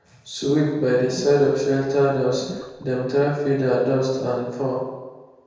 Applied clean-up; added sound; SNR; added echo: none; Gurgling / Liquid; 20 dB; reverberation time 1.2 s.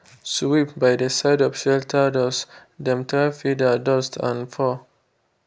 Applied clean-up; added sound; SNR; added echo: none; none; none; none.